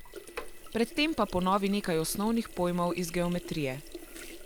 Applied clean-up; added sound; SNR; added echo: none; Sink (filling or washing); 12 dB; none.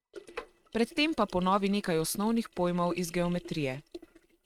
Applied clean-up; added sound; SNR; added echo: neural mask model RNNoise.